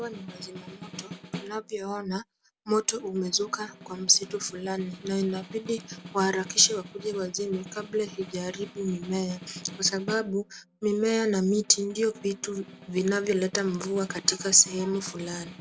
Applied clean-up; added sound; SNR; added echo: none; Snare drum; 16 dB; none.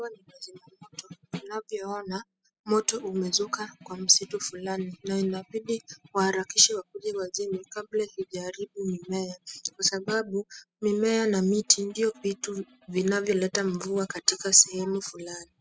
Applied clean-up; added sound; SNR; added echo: classical method spectral subtraction.